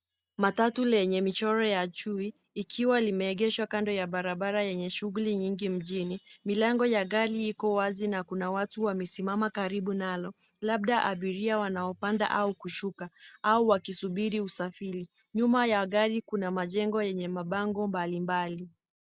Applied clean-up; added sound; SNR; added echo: none; none; none; none.